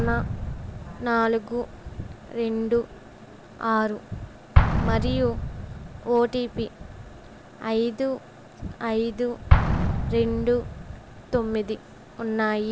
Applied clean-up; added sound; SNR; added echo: none; Explosion; 1 dB; none.